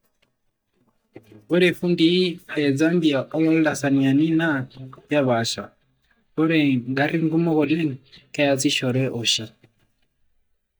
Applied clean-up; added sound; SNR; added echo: neural mask model DeepFilterNet 3.